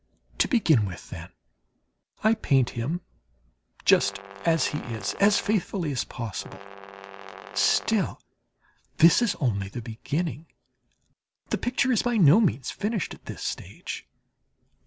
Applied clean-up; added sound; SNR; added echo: none; Brass instrument; 16 dB; none.